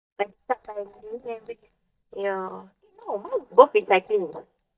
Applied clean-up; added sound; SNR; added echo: neural mask model DeepFilterNet 3.